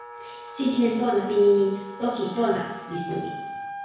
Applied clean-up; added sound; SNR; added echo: none; Wind instrument, woodwind instrument; 13 dB; reverberation time 1.1 s.